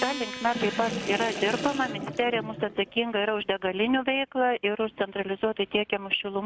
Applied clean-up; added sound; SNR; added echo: none; Acoustic guitar + Sink (filling or washing) / Water; 10 dB; none.